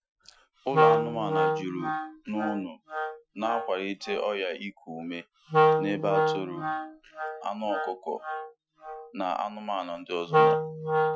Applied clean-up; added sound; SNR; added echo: classical method Wiener filter.